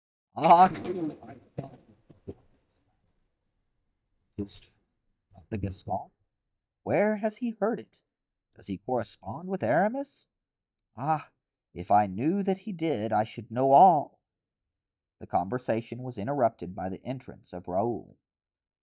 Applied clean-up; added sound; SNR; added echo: neural mask model DeepFilterNet 3.